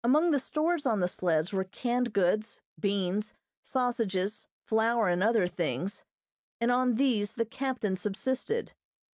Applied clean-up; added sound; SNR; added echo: none; none; none; none.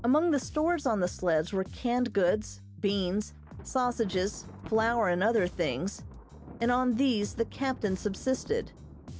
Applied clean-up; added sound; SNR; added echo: none; Thunder + Bass guitar; 15 dB; none.